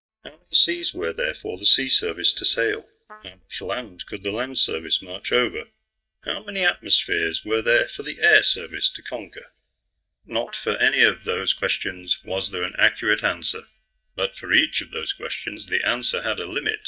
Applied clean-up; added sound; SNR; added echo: neural mask model DeepFilterNet 3.